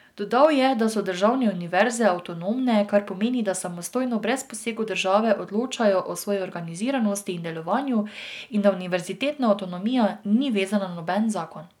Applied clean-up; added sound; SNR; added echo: none; none; none; none.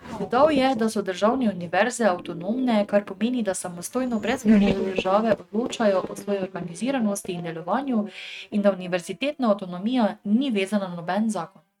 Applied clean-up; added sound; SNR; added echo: neural mask model RNNoise.